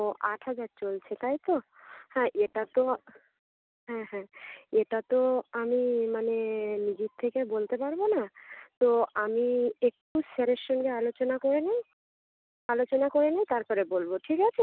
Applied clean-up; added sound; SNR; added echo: none; none; none; none.